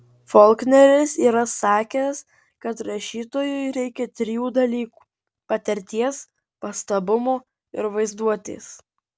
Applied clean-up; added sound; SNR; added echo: none; none; none; none.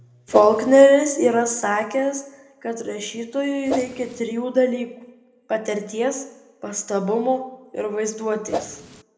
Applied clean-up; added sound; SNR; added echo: none; Whoosh, swoosh, swish; 8 dB; reverberation time 0.7 s.